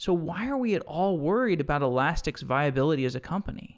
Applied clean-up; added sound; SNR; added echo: none; none; none; none.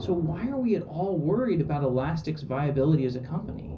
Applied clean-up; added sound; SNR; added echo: none; Thunder; 15 dB; reverberation time 0.4 s.